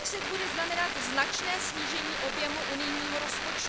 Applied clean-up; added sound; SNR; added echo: none; Telephone; -1 dB; none.